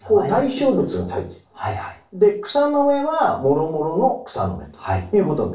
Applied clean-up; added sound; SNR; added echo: none; none; none; reverberation time 0.4 s.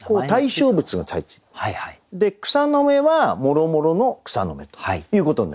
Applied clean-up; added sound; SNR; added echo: none; none; none; none.